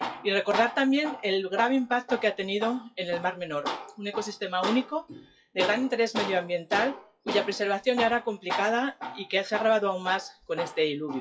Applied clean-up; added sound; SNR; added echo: classical method WPE with log-MMSE.